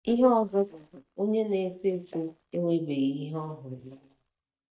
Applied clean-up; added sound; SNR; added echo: neural mask model DeepFilterNet 3.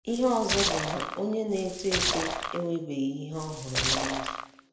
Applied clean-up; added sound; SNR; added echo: none; Splash, splatter; 1 dB; reverberation time 0.8 s.